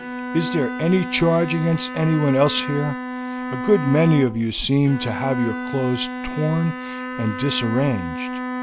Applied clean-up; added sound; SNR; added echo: none; Bowed string instrument; 7 dB; none.